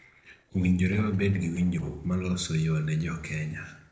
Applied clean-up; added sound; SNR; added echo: neural separator model SepFormer DNS4.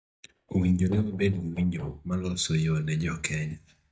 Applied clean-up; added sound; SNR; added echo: neural mask model DeepFilterNet 3.